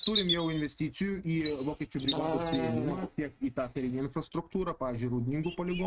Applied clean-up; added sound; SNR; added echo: neural mask model RNNoise.